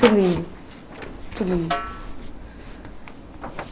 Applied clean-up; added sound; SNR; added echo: none; Snare drum; 10 dB; none.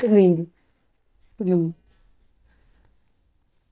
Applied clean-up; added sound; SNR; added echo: neural mask model DeepFilterNet 3.